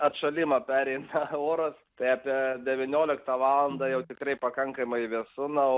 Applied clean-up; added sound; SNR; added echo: none; none; none; none.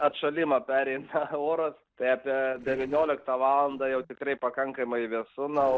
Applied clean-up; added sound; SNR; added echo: neural separator model SepFormer DNS4.